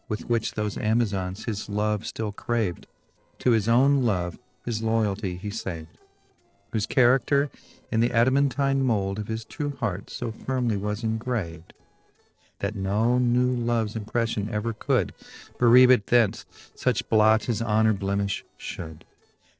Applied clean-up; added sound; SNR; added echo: neural separator model SepFormer DNS4.